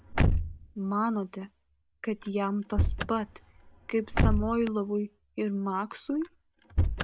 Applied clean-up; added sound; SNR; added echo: none; Slam / Car; -1 dB; none.